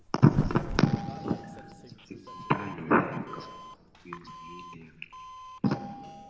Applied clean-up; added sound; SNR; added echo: none; Doorbell; 12 dB; reverberation time 1.2 s.